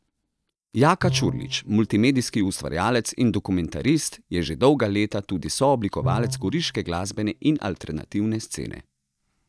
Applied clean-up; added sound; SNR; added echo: neural mask model DeepFilterNet 3.